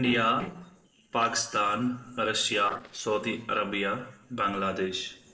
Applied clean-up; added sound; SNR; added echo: neural separator model SepFormer DNS4.